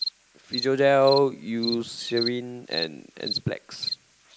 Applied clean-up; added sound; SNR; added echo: none; Cricket; 9 dB; none.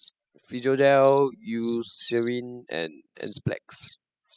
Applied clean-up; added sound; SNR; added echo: classical method spectral subtraction.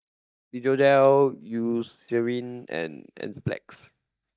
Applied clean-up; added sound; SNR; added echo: neural mask model DeepFilterNet 3.